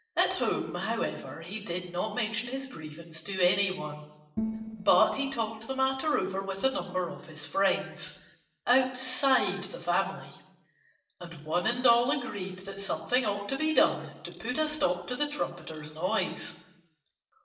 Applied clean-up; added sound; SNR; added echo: neural separator model SepFormer DNS4.